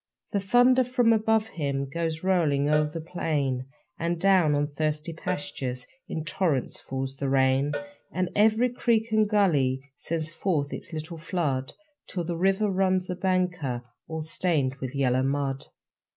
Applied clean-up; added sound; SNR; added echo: none; Cowbell; 16 dB; none.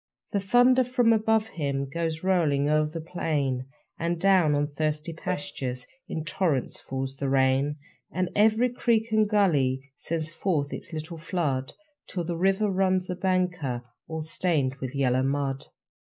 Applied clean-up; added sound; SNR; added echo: neural mask model Resemble Enhance denoiser.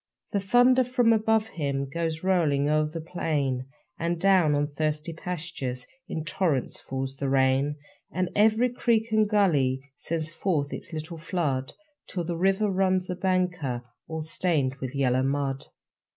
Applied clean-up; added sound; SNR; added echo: none; none; none; none.